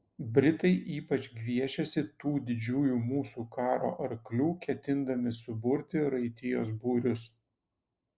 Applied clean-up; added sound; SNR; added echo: none; none; none; none.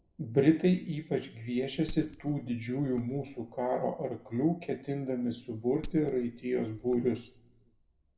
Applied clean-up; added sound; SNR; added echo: none; Glass; 19 dB; reverberation time 0.5 s.